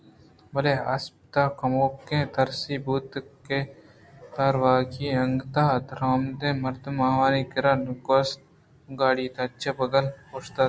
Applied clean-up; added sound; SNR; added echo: none; none; none; none.